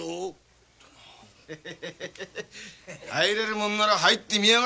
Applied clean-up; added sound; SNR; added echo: none; none; none; none.